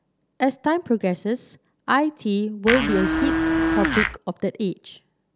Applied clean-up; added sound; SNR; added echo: none; Domestic sounds, home sounds; -3 dB; none.